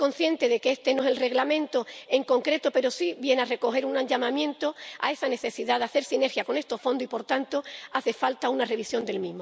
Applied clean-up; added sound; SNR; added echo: none; none; none; none.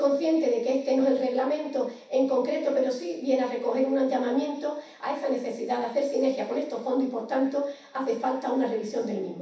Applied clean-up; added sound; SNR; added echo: none; none; none; reverberation time 0.7 s.